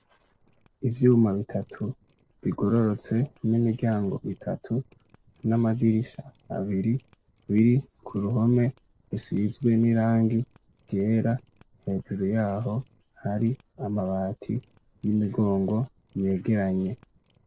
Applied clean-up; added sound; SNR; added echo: neural separator model SepFormer DNS4.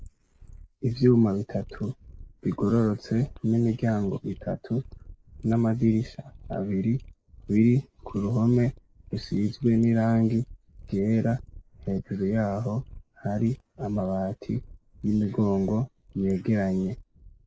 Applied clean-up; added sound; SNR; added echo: neural mask model Resemble Enhance denoiser.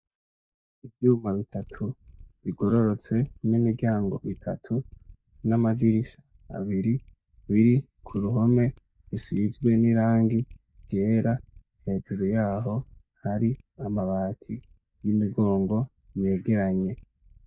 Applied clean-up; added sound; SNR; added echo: neural mask model DeepFilterNet 3.